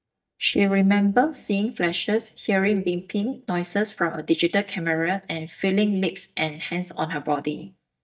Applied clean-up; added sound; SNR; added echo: neural mask model DeepFilterNet 3.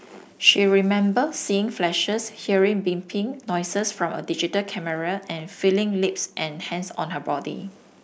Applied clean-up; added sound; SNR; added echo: none; none; none; none.